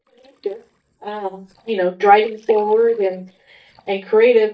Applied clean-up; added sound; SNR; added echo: neural mask model DeepFilterNet 3.